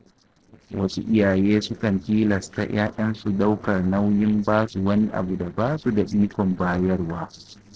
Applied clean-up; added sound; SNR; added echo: neural separator model SepFormer DNS4.